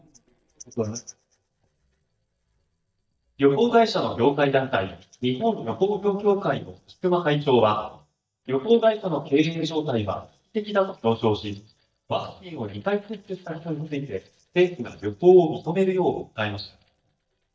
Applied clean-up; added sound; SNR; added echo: neural mask model DeepFilterNet 3.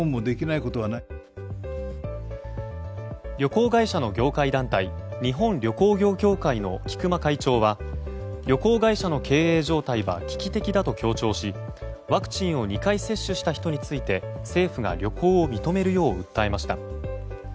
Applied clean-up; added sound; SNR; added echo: none; none; none; none.